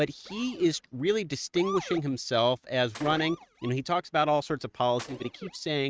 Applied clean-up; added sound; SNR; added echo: neural mask model RNNoise.